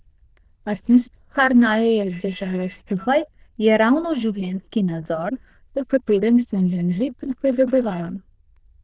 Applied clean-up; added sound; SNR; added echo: neural diffusion model UNIVERSE++.